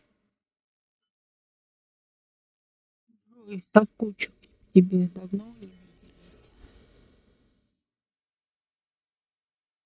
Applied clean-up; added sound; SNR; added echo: neural mask model DeepFilterNet 3.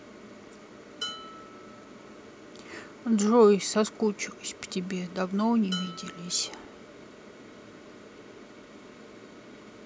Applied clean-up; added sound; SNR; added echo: none; Dishes, pots, and pans; 17 dB; none.